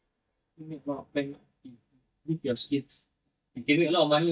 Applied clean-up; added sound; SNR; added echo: neural mask model DeepFilterNet 3.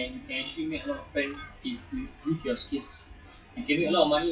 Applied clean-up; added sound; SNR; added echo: classical method WPE with log-MMSE.